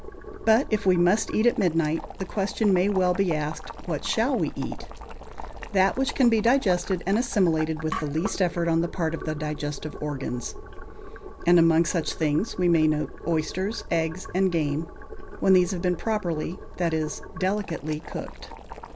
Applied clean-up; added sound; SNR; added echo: none; Boiling; 12 dB; none.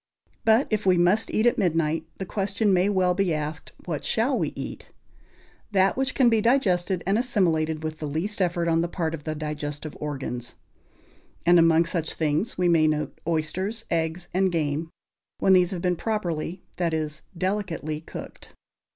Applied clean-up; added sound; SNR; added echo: none; none; none; none.